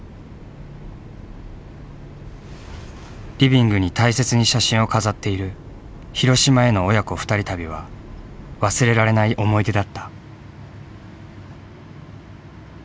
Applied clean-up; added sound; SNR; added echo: none; none; none; none.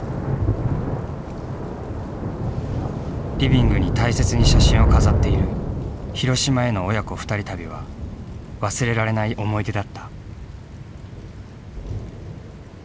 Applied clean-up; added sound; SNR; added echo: none; Thunder / Rain; -3 dB; none.